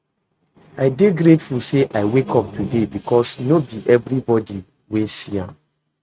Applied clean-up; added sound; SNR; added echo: neural mask model RNNoise.